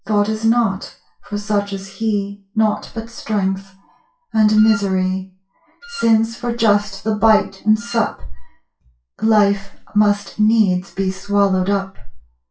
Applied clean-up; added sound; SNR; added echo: classical method WPE with log-MMSE.